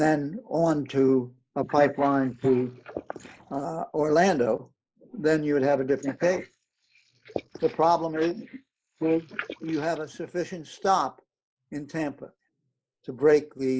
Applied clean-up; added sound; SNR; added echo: neural mask model Resemble Enhance denoiser.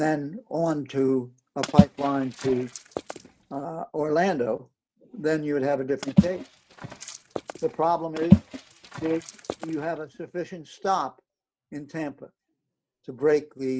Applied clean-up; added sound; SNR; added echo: neural mask model RNNoise.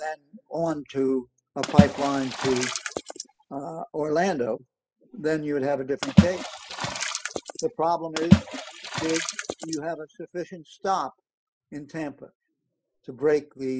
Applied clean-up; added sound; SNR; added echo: classical method spectral subtraction.